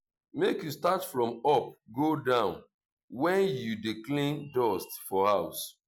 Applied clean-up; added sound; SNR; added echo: none; none; none; none.